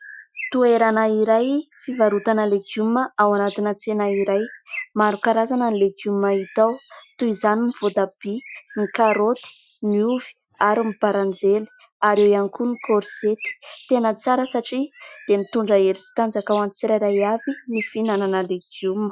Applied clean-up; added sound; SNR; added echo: classical method Wiener filter.